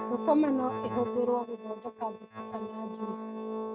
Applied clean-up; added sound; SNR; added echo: neural mask model RNNoise.